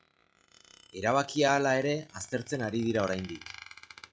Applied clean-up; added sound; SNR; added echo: classical method log-MMSE.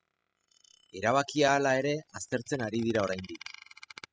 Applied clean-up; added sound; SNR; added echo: classical method spectral subtraction.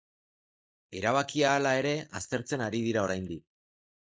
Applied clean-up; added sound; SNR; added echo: neural mask model Resemble Enhance denoiser.